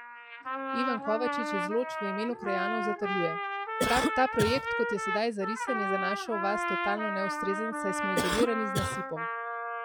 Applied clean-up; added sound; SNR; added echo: classical method log-MMSE.